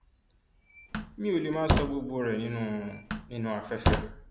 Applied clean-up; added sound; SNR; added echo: none; Slam; 0 dB; none.